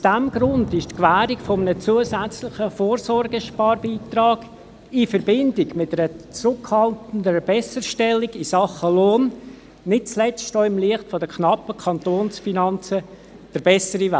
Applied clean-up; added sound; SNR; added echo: none; Thunder / Rain; 20 dB; none.